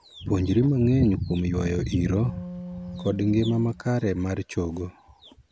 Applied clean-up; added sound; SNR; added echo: none; Wind instrument, woodwind instrument; 14 dB; none.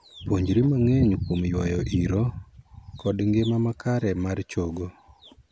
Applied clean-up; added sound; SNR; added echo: none; none; none; none.